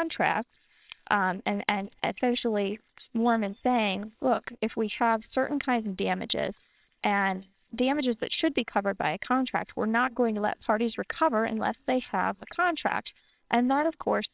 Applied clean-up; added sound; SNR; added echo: neural separator model SepFormer WHAMR!.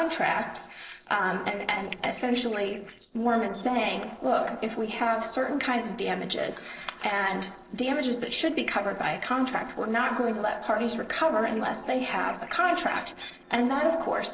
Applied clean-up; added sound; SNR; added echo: neural separator model SepFormer DNS4.